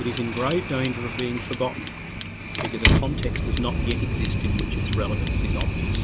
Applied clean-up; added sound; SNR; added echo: none; Fire; -5 dB; none.